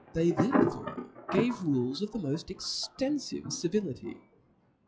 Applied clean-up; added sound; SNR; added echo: classical method log-MMSE.